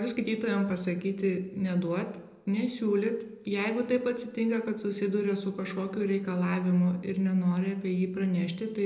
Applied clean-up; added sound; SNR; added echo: none; none; none; reverberation time 0.7 s.